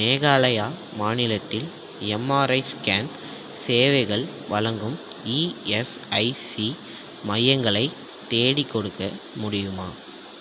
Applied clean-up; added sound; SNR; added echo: none; none; none; none.